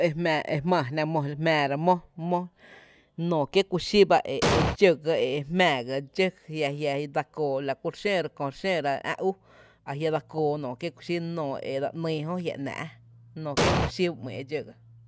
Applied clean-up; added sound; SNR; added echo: none; Explosion; -4 dB; none.